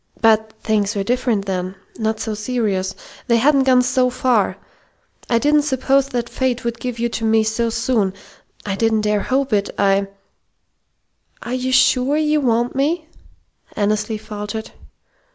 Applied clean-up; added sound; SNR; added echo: none; none; none; none.